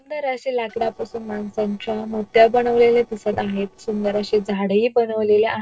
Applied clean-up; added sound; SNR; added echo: neural separator model SepFormer DNS4.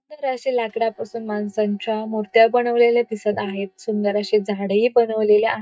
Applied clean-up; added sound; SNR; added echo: neural mask model DeepFilterNet 3.